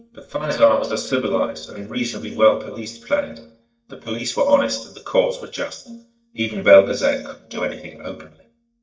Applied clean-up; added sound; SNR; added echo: neural mask model DeepFilterNet 3.